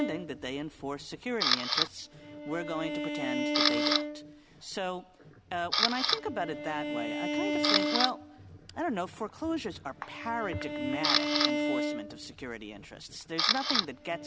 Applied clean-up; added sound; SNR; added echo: none; Bowed string instrument + Camera; -4 dB; none.